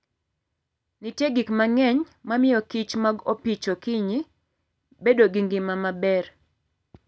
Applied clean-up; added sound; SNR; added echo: none; none; none; none.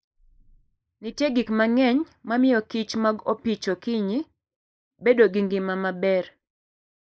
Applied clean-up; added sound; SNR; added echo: neural mask model Resemble Enhance denoiser.